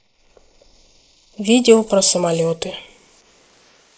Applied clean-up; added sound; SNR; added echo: neural mask model Resemble Enhance denoiser.